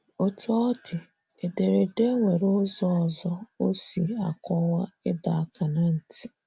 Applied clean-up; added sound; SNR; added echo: none; none; none; none.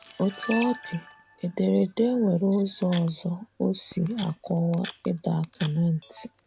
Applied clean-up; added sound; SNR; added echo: none; Camera; 17 dB; none.